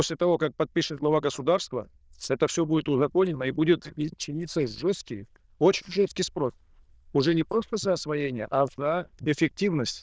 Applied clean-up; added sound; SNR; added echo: neural diffusion model UNIVERSE++.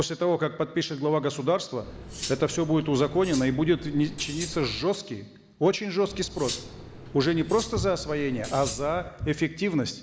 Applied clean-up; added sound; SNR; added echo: none; Cutlery, silverware; 12 dB; none.